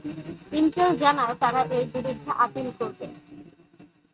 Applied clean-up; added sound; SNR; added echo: neural mask model RNNoise.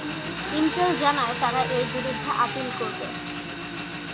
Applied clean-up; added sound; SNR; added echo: none; Engine; 4 dB; none.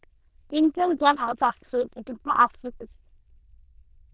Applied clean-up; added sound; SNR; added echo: neural diffusion model UNIVERSE++.